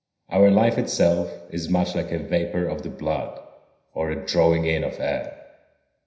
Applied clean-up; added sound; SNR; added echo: none; none; none; reverberation time 0.9 s.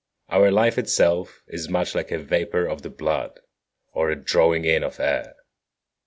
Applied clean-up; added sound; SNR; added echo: none; none; none; none.